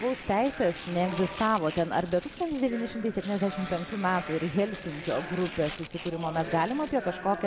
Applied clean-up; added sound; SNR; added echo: none; Tearing; 16 dB; none.